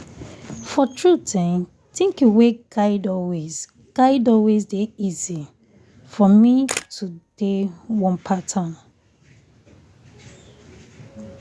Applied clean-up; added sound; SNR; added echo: none; Camera; 14 dB; none.